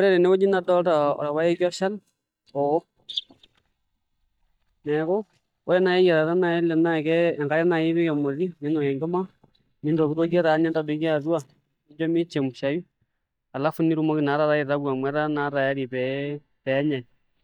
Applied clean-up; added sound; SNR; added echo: neural mask model DeepFilterNet 3.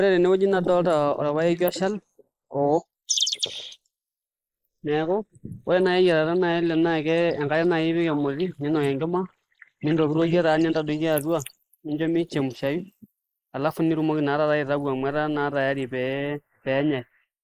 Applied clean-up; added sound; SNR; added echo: neural mask model Resemble Enhance denoiser.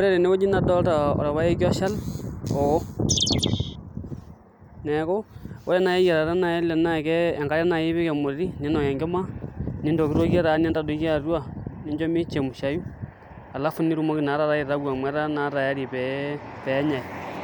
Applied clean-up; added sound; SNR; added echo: none; none; none; none.